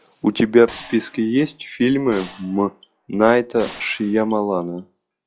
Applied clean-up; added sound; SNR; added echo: classical method log-MMSE.